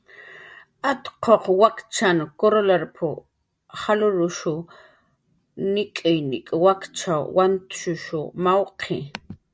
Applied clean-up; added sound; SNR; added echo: none; none; none; none.